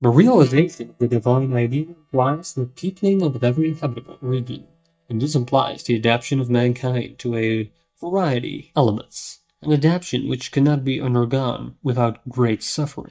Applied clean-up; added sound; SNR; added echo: neural mask model DeepFilterNet 3.